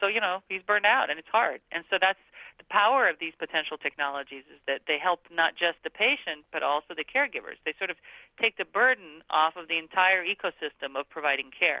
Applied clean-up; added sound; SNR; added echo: none; none; none; none.